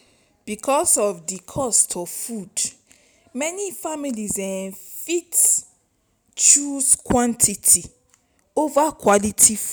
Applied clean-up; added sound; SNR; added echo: none; none; none; none.